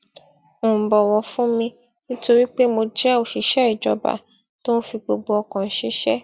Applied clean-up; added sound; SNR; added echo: none; none; none; none.